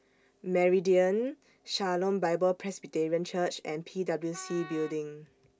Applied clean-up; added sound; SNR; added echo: none; Wind instrument, woodwind instrument; 18 dB; none.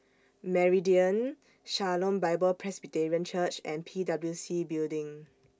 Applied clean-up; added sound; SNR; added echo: none; none; none; none.